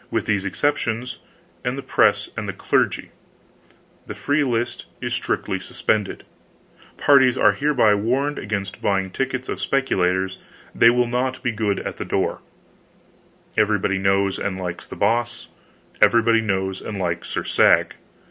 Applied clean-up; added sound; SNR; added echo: none; none; none; none.